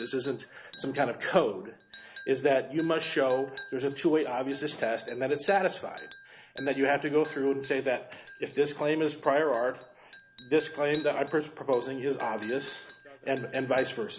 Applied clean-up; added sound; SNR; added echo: none; Chink, clink; 7 dB; none.